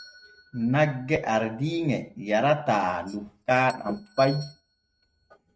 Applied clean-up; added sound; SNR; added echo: neural mask model RNNoise.